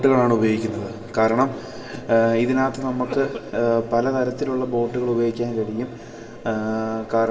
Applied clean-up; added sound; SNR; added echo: none; Cough; 18 dB; reverberation time 1.7 s.